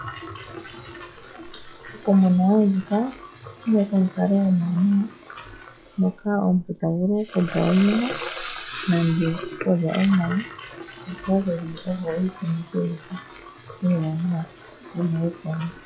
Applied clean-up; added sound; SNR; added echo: classical method log-MMSE.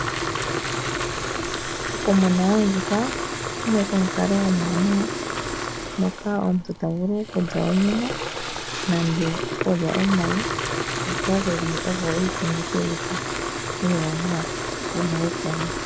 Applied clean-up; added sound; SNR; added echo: none; Fill (with liquid) / Water tap, faucet; 3 dB; none.